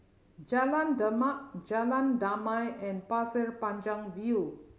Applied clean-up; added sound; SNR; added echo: none; none; none; none.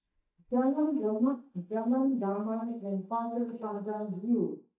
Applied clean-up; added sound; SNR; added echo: neural mask model DeepFilterNet 3.